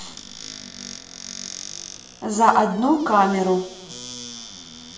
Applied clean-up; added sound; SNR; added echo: none; Squeak / Cupboard open or close; 15 dB; reverberation time 0.8 s.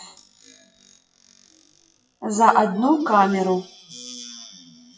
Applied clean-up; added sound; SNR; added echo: classical method WPE with log-MMSE.